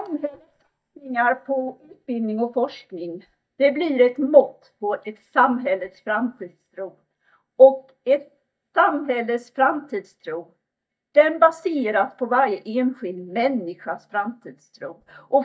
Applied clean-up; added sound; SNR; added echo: neural mask model DeepFilterNet 3.